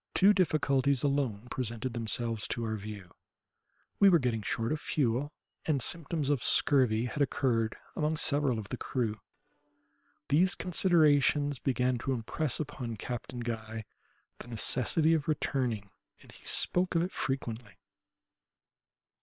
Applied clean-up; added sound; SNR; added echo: neural separator model SepFormer WHAM!.